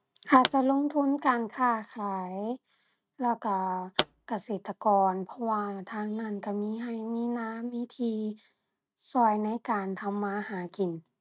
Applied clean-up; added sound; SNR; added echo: neural mask model RNNoise.